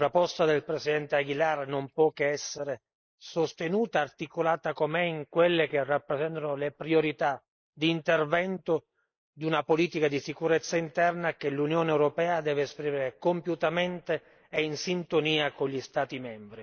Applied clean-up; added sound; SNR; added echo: neural mask model Resemble Enhance denoiser.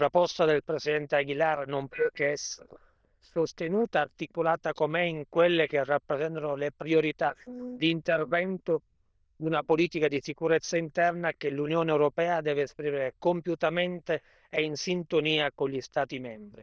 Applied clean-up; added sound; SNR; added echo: neural diffusion model UNIVERSE++.